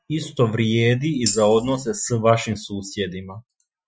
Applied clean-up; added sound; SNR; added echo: classical method Wiener filter.